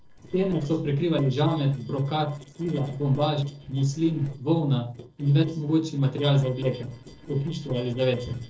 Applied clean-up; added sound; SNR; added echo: neural separator model SepFormer DNS4.